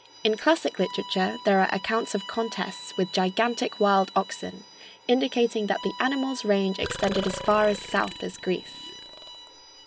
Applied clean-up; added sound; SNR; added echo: none; Burping, eructation + Bowed string instrument; 14 dB; none.